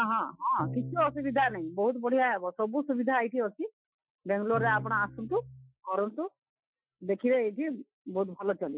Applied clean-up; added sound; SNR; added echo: classical method Wiener filter.